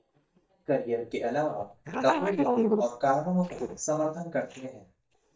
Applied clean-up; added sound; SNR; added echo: neural mask model DeepFilterNet 3.